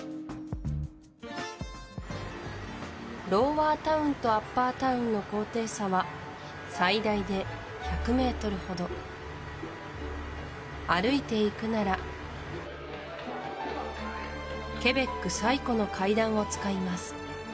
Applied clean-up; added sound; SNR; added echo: none; none; none; none.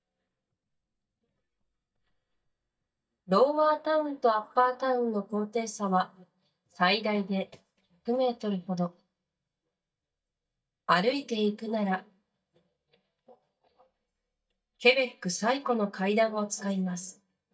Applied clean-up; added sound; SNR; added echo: neural mask model DeepFilterNet 3.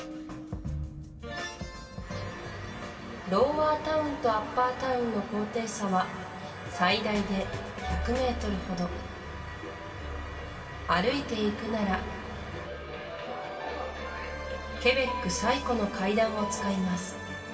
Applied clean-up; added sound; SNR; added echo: none; Drum; 14 dB; reverberation time 2.5 s.